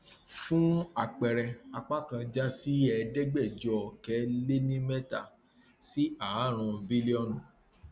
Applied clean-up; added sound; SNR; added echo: none; none; none; none.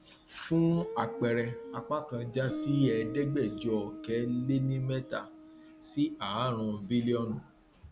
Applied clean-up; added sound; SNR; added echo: none; Guitar; 12 dB; none.